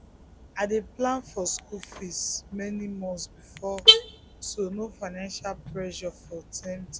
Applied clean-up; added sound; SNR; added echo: none; Alarm / Car; -3 dB; none.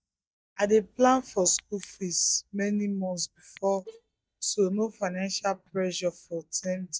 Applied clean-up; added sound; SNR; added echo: neural mask model DeepFilterNet 3.